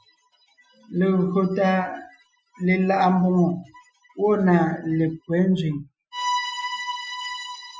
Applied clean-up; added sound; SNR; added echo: classical method Wiener filter.